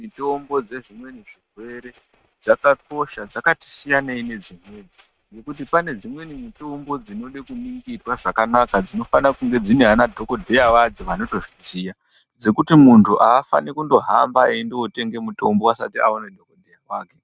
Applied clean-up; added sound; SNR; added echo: neural mask model RNNoise.